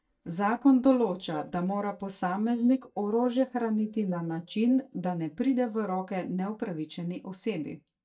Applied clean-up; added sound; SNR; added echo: neural mask model DeepFilterNet 3.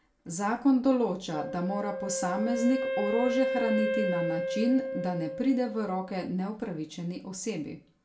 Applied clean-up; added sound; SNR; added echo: none; Wind instrument, woodwind instrument; 5 dB; reverberation time 0.3 s.